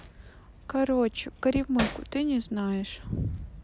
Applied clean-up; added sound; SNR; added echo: none; Hammer; 13 dB; none.